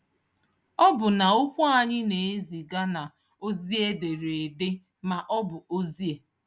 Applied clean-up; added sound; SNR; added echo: none; none; none; none.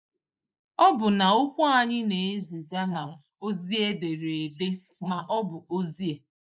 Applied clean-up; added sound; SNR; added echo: neural mask model Resemble Enhance denoiser.